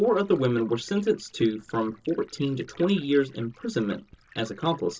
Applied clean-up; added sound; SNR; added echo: neural separator model SepFormer DNS4.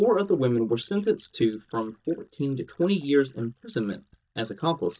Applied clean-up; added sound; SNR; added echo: neural mask model DeepFilterNet 3.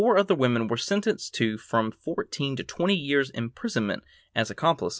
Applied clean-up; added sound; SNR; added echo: none; none; none; none.